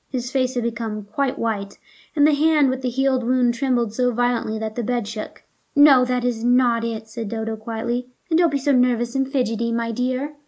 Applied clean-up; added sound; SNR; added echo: neural mask model Resemble Enhance denoiser.